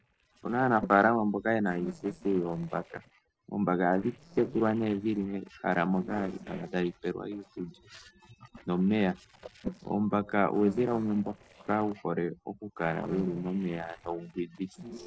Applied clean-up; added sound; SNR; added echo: neural separator model SepFormer DNS4.